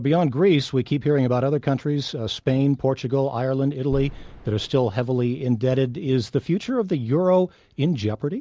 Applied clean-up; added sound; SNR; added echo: none; Boom; 16 dB; none.